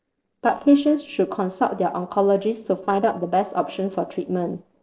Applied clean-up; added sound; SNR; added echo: neural separator model SepFormer DNS4.